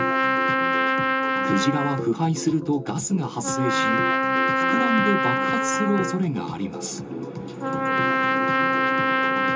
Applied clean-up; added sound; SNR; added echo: none; Trumpet; -3 dB; reverberation time 0.2 s.